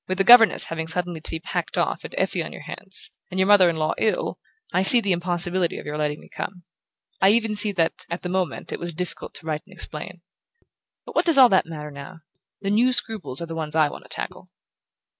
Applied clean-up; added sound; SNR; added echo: none; none; none; none.